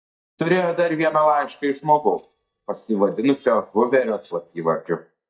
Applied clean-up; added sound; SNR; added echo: neural mask model DeepFilterNet 3.